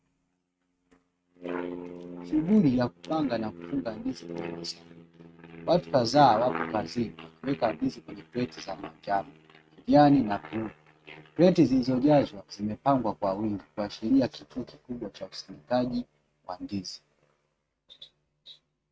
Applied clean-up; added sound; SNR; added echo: neural mask model RNNoise.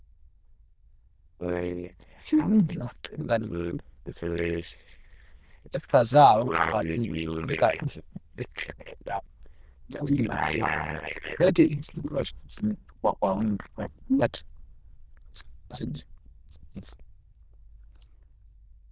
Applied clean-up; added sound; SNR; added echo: neural diffusion model UNIVERSE++.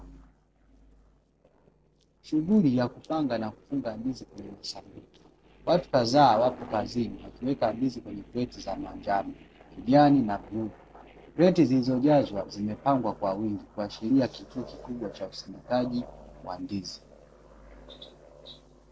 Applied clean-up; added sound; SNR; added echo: neural separator model SepFormer DNS4.